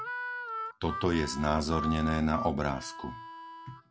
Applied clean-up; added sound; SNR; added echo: none; Harmonica; 8 dB; none.